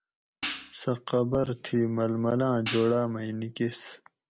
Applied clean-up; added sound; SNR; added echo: none; Hi-hat; 11 dB; none.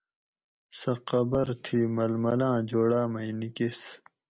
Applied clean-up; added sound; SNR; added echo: none; none; none; none.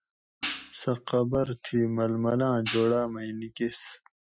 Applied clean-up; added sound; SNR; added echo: classical method Wiener filter.